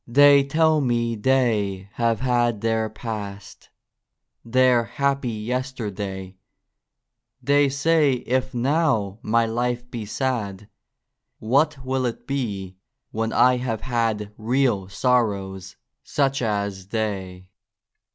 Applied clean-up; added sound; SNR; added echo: none; none; none; none.